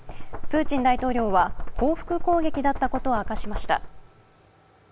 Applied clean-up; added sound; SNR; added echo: none; Knock; 2 dB; none.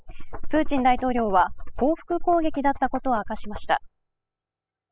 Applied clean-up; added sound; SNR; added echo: classical method spectral subtraction.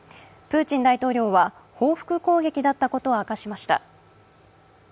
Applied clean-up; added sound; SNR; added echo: none; none; none; none.